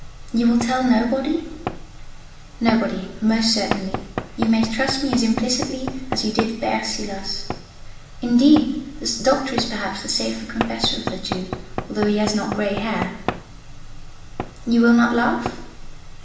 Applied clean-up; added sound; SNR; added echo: none; Knock / Wood; 11 dB; reverberation time 0.8 s.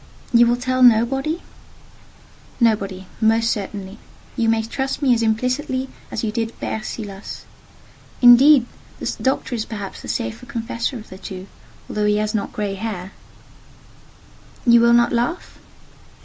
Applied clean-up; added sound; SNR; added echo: none; none; none; none.